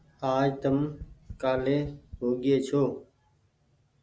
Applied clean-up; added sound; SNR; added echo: none; Tap; 18 dB; none.